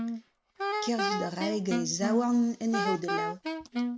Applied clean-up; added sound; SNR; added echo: none; Wind instrument, woodwind instrument; 2 dB; none.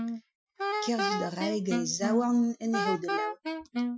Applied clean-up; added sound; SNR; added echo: classical method Wiener filter.